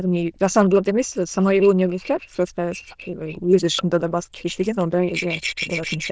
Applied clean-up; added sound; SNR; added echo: neural diffusion model UNIVERSE++.